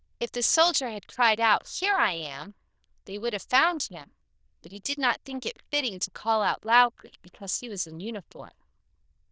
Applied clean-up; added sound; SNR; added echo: neural diffusion model UNIVERSE++.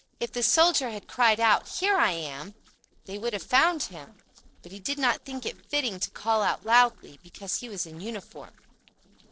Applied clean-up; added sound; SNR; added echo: neural separator model SepFormer DNS4.